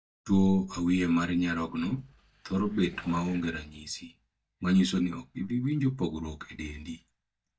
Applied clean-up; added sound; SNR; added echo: neural mask model DeepFilterNet 3.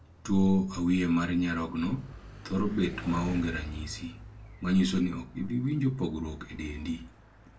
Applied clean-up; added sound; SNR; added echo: none; Bicycle; 16 dB; reverberation time 0.2 s.